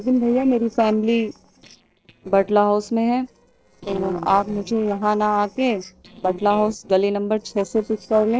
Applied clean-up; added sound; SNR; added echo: neural separator model SepFormer DNS4.